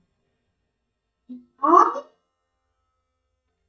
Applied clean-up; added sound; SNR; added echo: neural mask model DeepFilterNet 3.